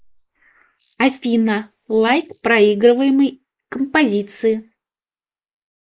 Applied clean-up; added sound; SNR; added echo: neural mask model Resemble Enhance denoiser.